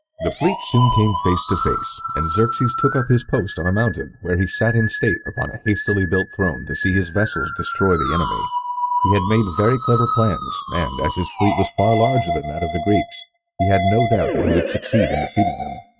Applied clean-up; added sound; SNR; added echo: neural mask model RNNoise.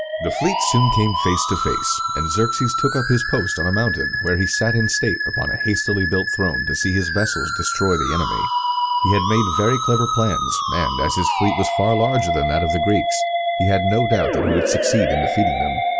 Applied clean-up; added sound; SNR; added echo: none; Musical instrument; 0 dB; none.